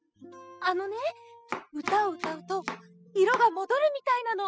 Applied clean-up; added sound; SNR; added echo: classical method spectral subtraction.